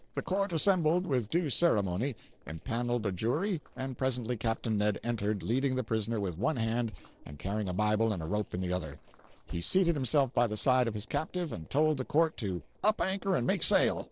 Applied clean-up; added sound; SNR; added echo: neural separator model SepFormer DNS4.